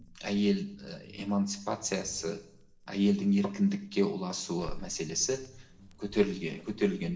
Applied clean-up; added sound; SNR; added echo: none; Crackle; 18 dB; reverberation time 0.6 s.